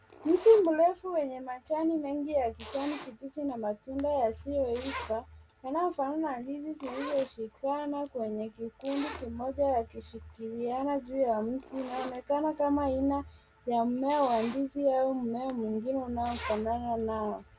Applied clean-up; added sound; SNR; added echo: none; Zipper (clothing); 17 dB; none.